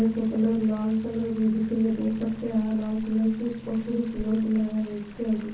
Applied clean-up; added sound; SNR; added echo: none; Chatter / Stream; 19 dB; reverberation time 0.6 s.